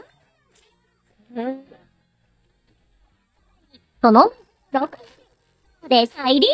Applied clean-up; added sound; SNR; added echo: neural mask model DeepFilterNet 3.